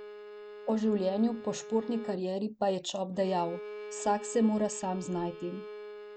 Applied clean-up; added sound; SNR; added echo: none; Bowed string instrument; 12 dB; none.